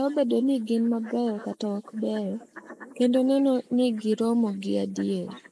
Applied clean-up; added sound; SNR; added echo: neural mask model Resemble Enhance denoiser.